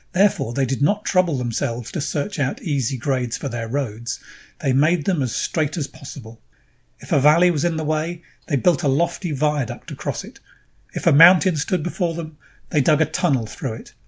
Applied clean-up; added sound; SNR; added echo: none; none; none; none.